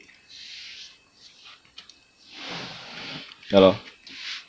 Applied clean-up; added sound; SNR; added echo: none; none; none; none.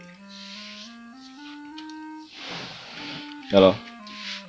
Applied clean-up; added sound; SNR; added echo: none; Wind instrument, woodwind instrument; 16 dB; none.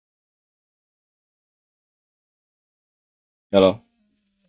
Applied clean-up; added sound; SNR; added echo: neural mask model DeepFilterNet 3.